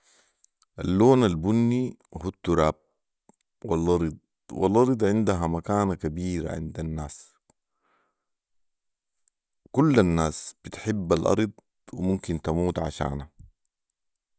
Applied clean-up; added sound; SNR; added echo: none; none; none; none.